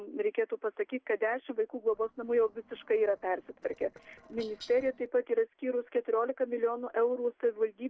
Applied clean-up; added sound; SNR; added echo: neural separator model SepFormer DNS4.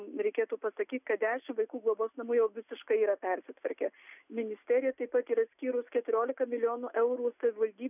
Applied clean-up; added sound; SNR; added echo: none; none; none; none.